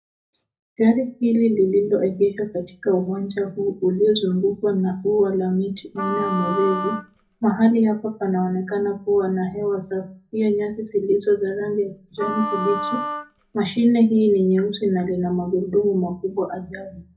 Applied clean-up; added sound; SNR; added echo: none; Wind instrument, woodwind instrument; 8 dB; reverberation time 0.4 s.